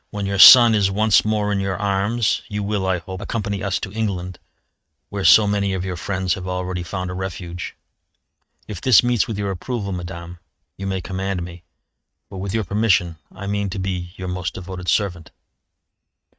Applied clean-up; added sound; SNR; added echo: neural mask model RNNoise.